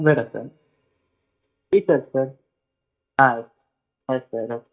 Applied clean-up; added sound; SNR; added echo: neural mask model DeepFilterNet 3.